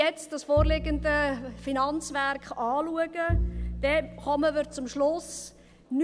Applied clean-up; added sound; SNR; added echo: none; Bowed string instrument; 5 dB; none.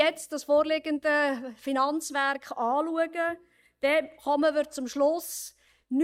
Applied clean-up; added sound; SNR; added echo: neural mask model DeepFilterNet 3.